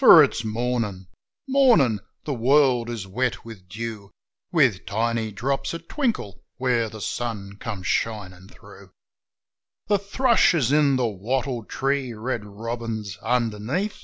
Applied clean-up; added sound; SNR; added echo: none; none; none; none.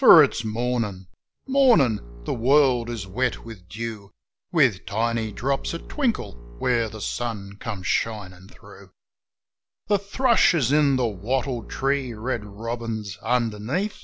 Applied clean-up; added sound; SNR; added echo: none; Bowed string instrument; 16 dB; none.